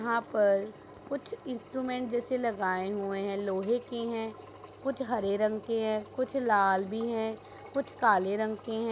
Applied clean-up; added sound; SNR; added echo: none; Engine; 18 dB; none.